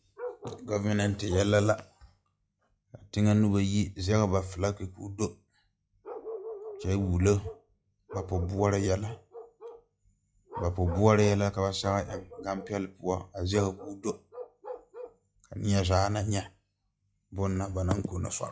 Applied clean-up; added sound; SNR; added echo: classical method log-MMSE.